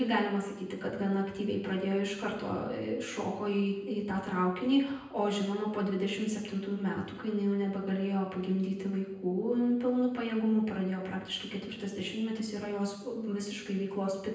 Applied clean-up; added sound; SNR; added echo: none; none; none; reverberation time 0.8 s.